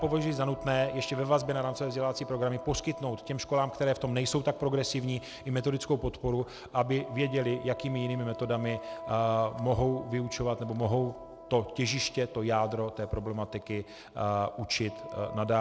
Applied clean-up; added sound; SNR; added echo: none; Wind instrument, woodwind instrument; 14 dB; none.